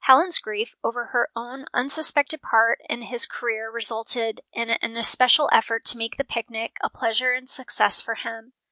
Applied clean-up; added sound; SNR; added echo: none; none; none; none.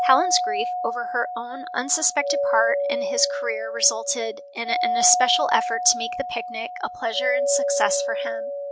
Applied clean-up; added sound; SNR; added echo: none; Doorbell; 1 dB; none.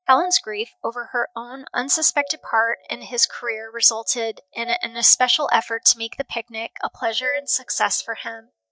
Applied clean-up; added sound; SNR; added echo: neural mask model DeepFilterNet 3.